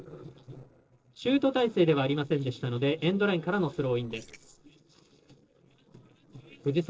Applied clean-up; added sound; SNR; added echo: neural separator model SepFormer DNS4.